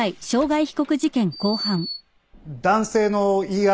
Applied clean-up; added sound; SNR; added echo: none; Door; 16 dB; none.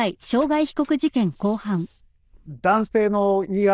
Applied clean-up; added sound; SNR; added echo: neural diffusion model UNIVERSE++.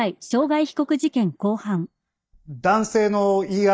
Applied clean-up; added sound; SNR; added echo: neural mask model DeepFilterNet 3.